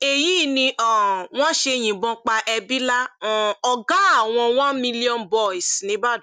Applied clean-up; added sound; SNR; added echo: none; none; none; none.